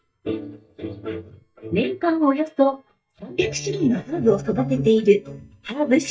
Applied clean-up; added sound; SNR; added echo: neural mask model DeepFilterNet 3.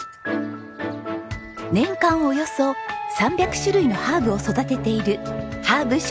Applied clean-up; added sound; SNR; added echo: none; none; none; none.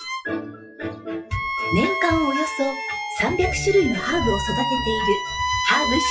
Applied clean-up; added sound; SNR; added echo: classical method WPE with log-MMSE.